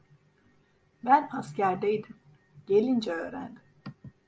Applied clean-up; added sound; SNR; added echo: none; none; none; none.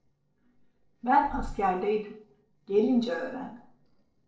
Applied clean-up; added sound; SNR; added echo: neural separator model SepFormer DNS4.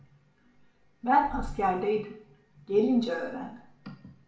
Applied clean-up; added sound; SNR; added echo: none; Purr; 11 dB; reverberation time 0.6 s.